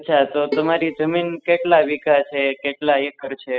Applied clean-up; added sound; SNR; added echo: classical method spectral subtraction.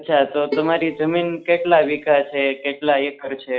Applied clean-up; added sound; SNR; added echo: classical method log-MMSE.